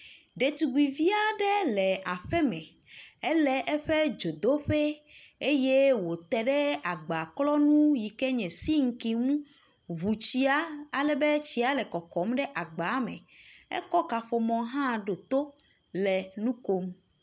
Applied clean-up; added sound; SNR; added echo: none; none; none; none.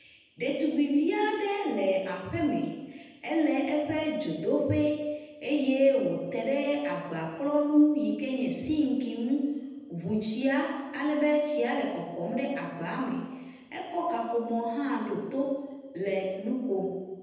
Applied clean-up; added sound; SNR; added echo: none; none; none; reverberation time 1.0 s.